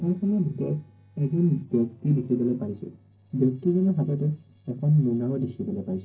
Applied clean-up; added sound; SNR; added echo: neural separator model SepFormer DNS4.